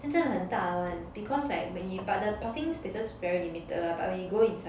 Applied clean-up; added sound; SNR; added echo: none; Tap; 18 dB; none.